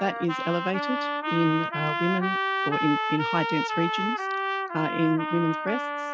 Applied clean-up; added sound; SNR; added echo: classical method Wiener filter.